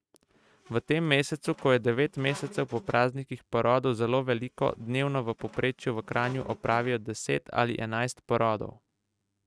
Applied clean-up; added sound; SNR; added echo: neural mask model RNNoise.